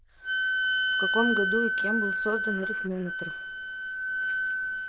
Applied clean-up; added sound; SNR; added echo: neural diffusion model UNIVERSE++.